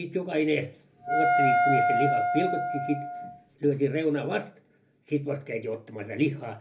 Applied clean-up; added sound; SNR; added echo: none; Wind instrument, woodwind instrument; -4 dB; reverberation time 0.3 s.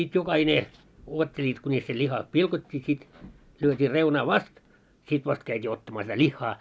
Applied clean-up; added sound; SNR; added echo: none; none; none; none.